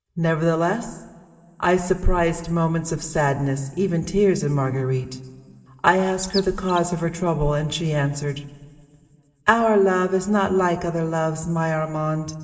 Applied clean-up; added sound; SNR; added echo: none; Chirp, tweet; 15 dB; reverberation time 2.7 s.